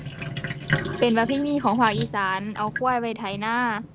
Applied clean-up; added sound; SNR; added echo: none; Sink (filling or washing); 7 dB; none.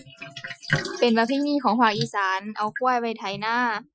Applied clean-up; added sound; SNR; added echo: classical method Wiener filter.